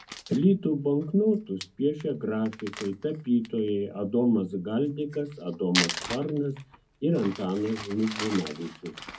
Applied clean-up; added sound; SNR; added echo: none; Crumpling, crinkling; 12 dB; reverberation time 0.4 s.